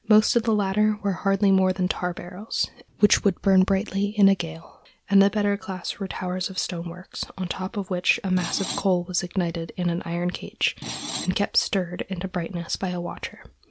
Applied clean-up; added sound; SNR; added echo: none; Screech; 9 dB; none.